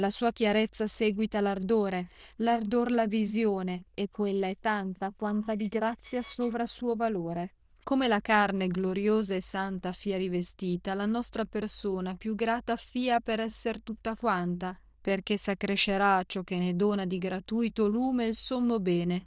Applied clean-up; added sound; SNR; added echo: neural diffusion model UNIVERSE++.